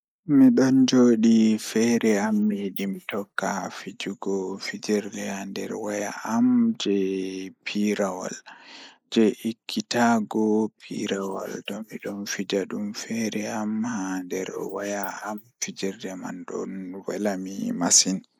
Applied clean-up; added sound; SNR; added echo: neural mask model Resemble Enhance denoiser.